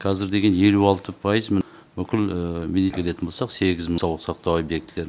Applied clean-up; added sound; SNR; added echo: none; none; none; none.